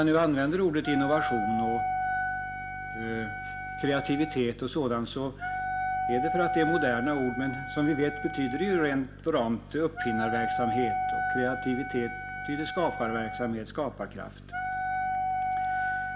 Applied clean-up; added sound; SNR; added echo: none; Wind instrument, woodwind instrument; 3 dB; reverberation time 0.4 s.